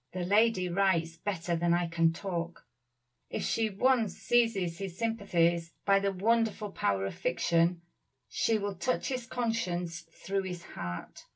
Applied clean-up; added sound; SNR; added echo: none; none; none; none.